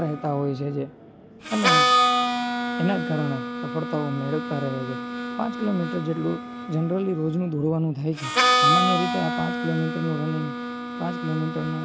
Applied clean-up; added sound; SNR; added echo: none; Harmonica; -1 dB; none.